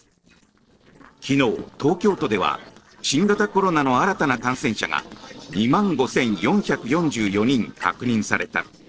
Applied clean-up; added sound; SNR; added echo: neural separator model SepFormer DNS4.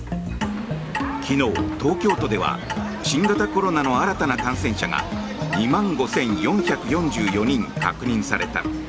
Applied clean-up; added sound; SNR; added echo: none; Clock; 12 dB; none.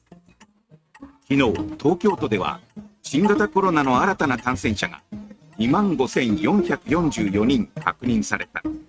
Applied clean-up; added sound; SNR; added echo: neural mask model RNNoise.